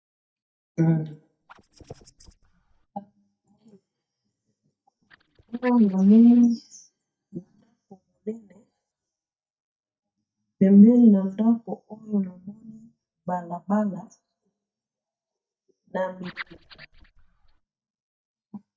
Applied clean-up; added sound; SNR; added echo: neural mask model DeepFilterNet 3.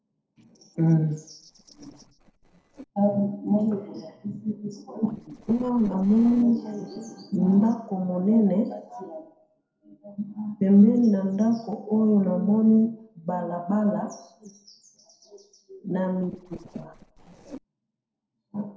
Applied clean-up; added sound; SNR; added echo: neural separator model SepFormer DNS4.